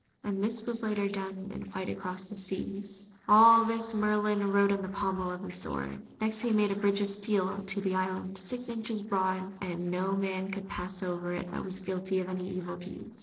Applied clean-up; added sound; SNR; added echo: neural separator model SepFormer DNS4.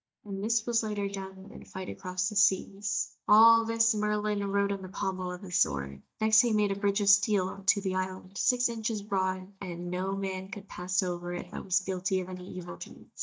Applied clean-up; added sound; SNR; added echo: neural mask model DeepFilterNet 3.